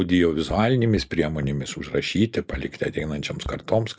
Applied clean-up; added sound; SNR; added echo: neural mask model Resemble Enhance denoiser.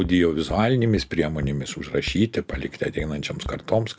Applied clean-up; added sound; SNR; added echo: none; Bass drum; 14 dB; none.